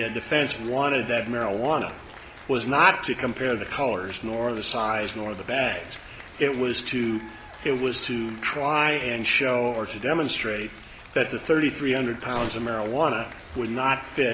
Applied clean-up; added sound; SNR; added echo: none; Gunshot, gunfire + Applause / Crowd; 18 dB; none.